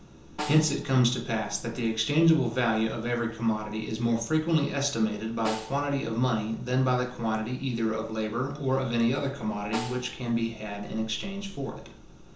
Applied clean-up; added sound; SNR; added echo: none; Snare drum; 16 dB; reverberation time 0.6 s.